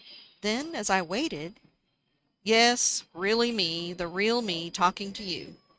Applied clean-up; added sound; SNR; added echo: neural mask model RNNoise.